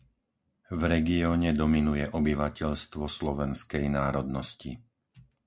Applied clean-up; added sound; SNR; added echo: none; none; none; none.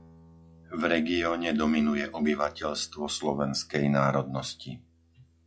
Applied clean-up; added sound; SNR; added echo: classical method log-MMSE.